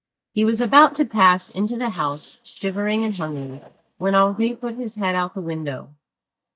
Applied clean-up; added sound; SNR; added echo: neural mask model DeepFilterNet 3.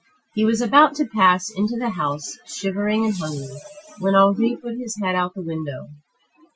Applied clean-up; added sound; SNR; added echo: classical method Wiener filter.